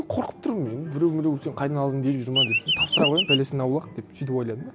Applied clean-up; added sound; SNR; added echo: none; Chirp, tweet; -3 dB; none.